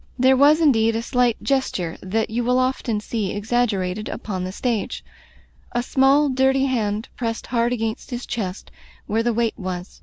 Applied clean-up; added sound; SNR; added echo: none; none; none; none.